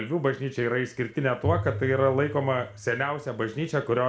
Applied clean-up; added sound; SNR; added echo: none; Bowed string instrument; 9 dB; reverberation time 0.4 s.